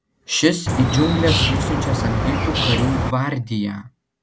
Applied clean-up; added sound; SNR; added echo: none; Bird; -2 dB; none.